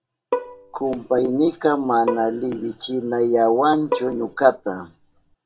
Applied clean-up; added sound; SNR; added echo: none; Bowed string instrument; 10 dB; reverberation time 0.2 s.